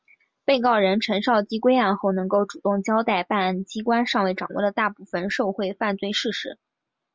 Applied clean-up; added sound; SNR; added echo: none; none; none; none.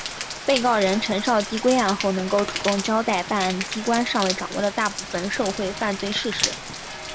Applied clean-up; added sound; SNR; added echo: none; Rain; 7 dB; none.